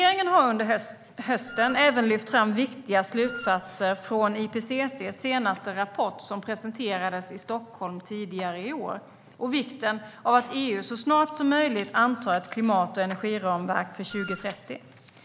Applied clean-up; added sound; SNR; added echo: none; Wind instrument, woodwind instrument; 13 dB; none.